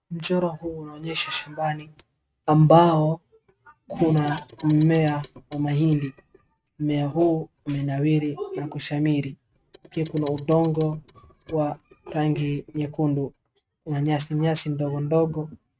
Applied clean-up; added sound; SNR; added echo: neural mask model RNNoise.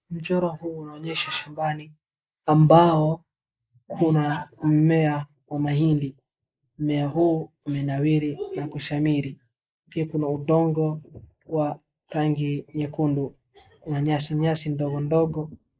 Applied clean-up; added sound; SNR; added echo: neural mask model Resemble Enhance denoiser.